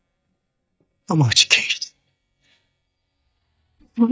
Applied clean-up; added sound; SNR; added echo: neural mask model DeepFilterNet 3.